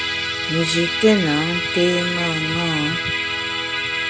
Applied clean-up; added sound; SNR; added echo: none; Musical instrument; 1 dB; none.